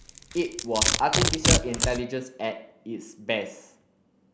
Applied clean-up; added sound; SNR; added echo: none; Domestic sounds, home sounds; -2 dB; none.